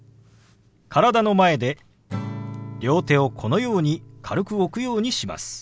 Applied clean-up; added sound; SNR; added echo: none; Acoustic guitar / Strum; 15 dB; none.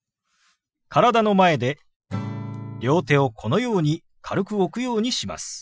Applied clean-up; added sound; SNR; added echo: classical method Wiener filter.